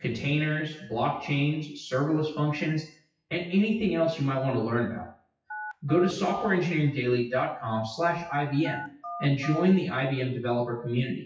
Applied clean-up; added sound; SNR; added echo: classical method WPE with log-MMSE.